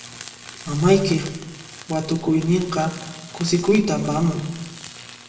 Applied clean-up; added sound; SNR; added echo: none; Tools; 17 dB; reverberation time 1.0 s.